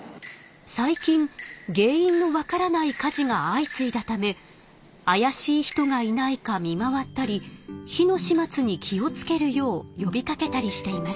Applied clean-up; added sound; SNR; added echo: none; none; none; none.